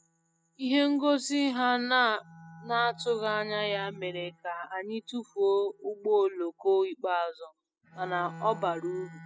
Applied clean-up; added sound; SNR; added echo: classical method spectral subtraction.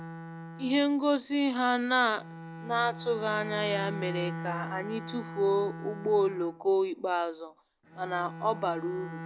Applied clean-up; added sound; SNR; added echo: none; Bowed string instrument; 11 dB; none.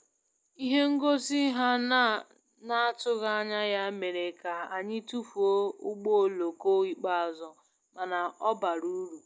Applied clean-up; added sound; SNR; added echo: none; none; none; none.